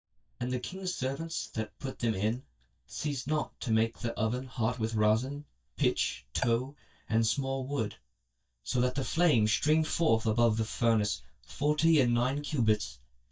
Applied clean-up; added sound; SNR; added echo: neural mask model DeepFilterNet 3.